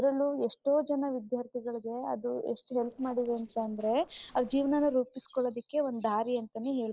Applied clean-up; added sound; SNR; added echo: neural separator model SepFormer DNS4.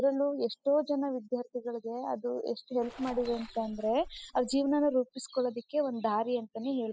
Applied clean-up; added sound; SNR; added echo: classical method spectral subtraction.